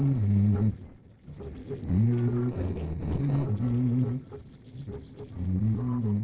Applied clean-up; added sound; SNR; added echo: neural separator model SepFormer DNS4.